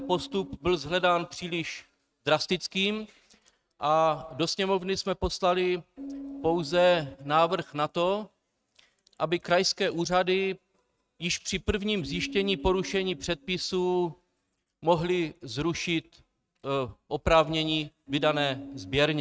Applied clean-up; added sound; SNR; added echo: neural mask model RNNoise.